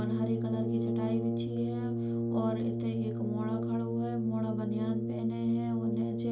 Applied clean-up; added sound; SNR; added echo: none; Brass instrument; -2 dB; reverberation time 0.2 s.